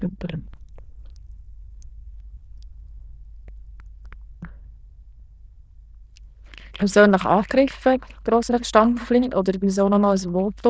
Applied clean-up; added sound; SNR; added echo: neural diffusion model UNIVERSE++.